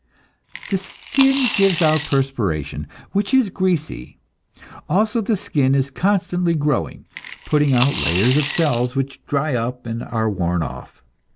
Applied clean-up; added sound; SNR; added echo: none; Coin (dropping) / Glass; 8 dB; none.